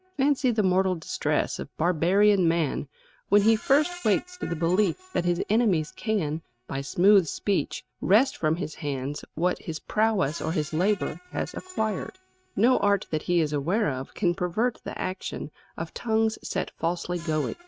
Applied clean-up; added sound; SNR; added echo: neural mask model RNNoise.